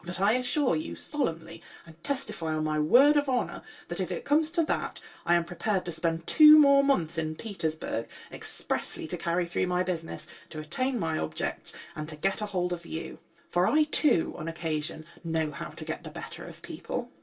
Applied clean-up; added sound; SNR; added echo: none; none; none; reverberation time 0.1 s.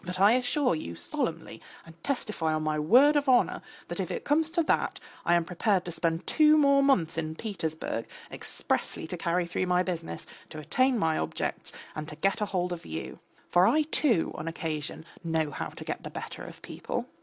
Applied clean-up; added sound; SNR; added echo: none; none; none; none.